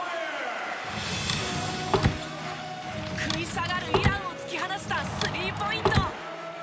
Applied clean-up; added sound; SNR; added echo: none; Drawer open or close; -1 dB; none.